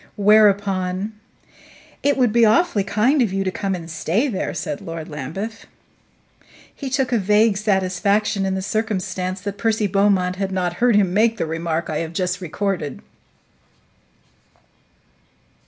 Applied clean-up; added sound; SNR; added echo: none; none; none; none.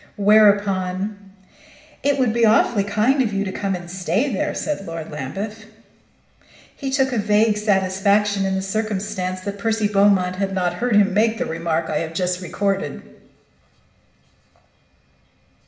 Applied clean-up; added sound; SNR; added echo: none; none; none; reverberation time 0.9 s.